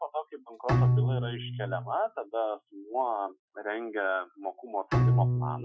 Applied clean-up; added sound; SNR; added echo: classical method Wiener filter.